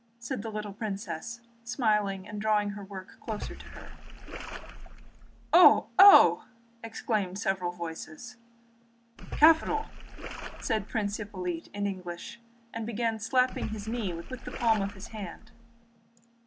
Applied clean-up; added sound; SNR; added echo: none; Splash, splatter; 10 dB; none.